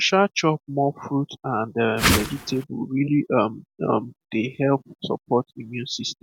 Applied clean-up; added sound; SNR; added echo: none; Whoosh, swoosh, swish; -1 dB; none.